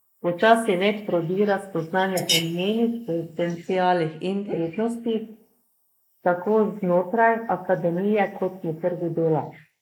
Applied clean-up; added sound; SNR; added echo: neural mask model Resemble Enhance denoiser.